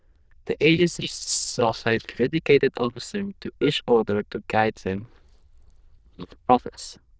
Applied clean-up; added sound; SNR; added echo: neural diffusion model UNIVERSE++.